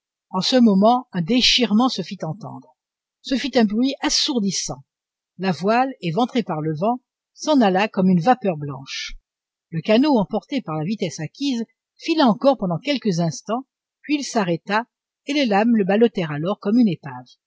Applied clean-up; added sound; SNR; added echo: none; none; none; none.